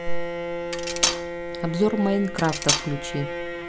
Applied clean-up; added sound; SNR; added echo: none; Cutlery, silverware + Bowed string instrument; 2 dB; none.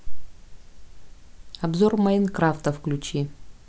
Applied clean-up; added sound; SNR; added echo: none; none; none; none.